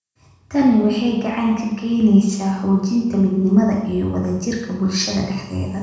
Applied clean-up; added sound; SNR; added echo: none; none; none; reverberation time 1.0 s.